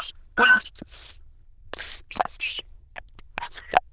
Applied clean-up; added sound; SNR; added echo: neural diffusion model UNIVERSE++.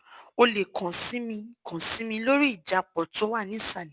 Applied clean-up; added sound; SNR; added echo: none; none; none; none.